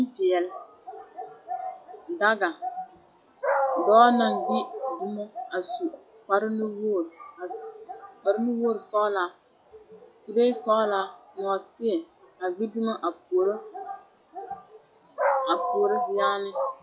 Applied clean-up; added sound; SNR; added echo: classical method log-MMSE.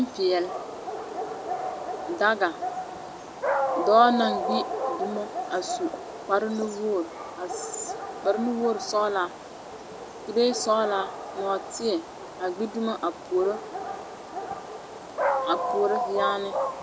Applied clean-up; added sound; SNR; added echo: none; Dog; 4 dB; none.